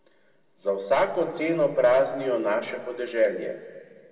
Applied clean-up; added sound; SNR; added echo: none; none; none; reverberation time 1.5 s.